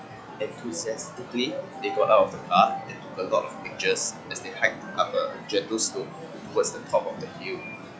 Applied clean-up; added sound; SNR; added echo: classical method log-MMSE.